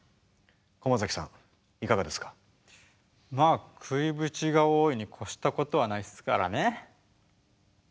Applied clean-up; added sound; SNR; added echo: none; none; none; none.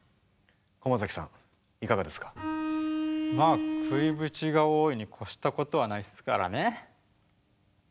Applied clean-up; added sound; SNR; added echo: none; Bowed string instrument; 0 dB; none.